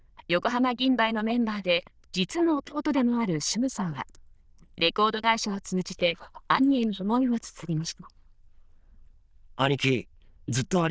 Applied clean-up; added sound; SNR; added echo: neural diffusion model UNIVERSE++.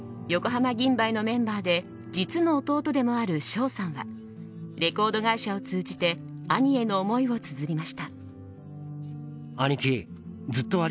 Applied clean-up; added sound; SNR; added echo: none; none; none; none.